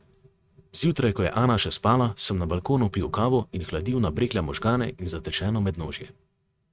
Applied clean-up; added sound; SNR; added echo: neural mask model RNNoise.